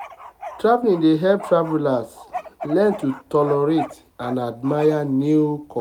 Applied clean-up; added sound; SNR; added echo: none; Bark; 16 dB; none.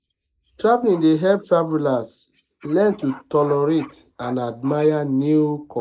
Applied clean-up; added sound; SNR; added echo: neural mask model Resemble Enhance denoiser.